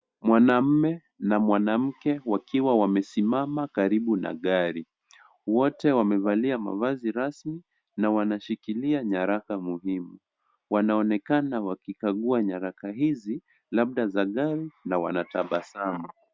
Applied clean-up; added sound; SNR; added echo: none; none; none; none.